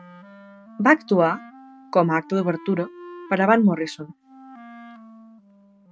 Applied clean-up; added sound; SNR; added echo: neural mask model RNNoise.